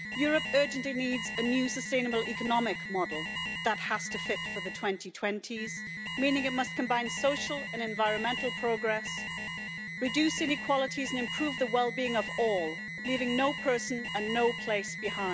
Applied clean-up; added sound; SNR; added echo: none; Alarm; 6 dB; none.